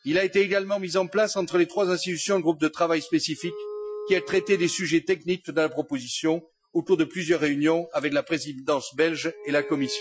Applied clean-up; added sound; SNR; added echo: classical method Wiener filter.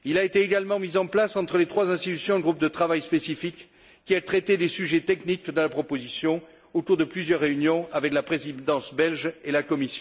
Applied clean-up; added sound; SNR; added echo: none; none; none; none.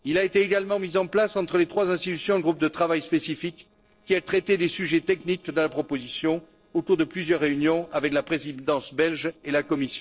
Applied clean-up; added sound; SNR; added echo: neural separator model SepFormer DNS4.